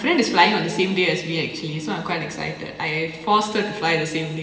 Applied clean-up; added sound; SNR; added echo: none; none; none; reverberation time 1.3 s.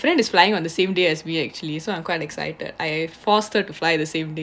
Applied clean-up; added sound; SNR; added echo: none; none; none; none.